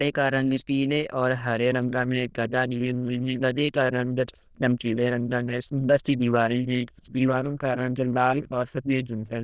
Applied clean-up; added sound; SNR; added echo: neural diffusion model UNIVERSE++.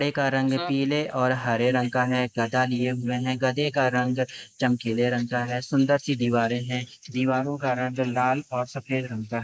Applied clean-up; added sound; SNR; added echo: neural mask model Resemble Enhance denoiser.